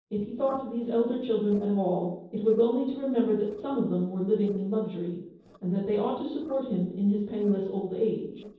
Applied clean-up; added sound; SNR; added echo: neural separator model SepFormer DNS4.